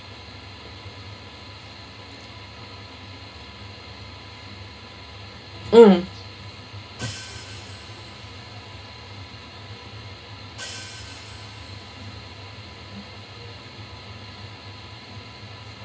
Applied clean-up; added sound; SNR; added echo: none; Hi-hat; 18 dB; reverberation time 0.2 s.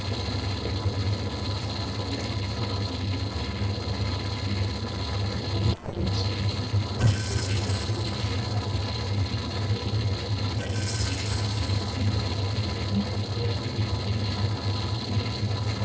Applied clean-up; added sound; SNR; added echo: neural separator model SepFormer DNS4.